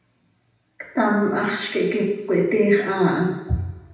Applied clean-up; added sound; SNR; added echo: none; none; none; reverberation time 0.8 s.